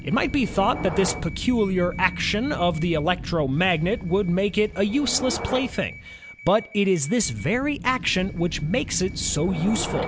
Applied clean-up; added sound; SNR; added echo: none; Wind + Subway, metro, underground / Door; 10 dB; none.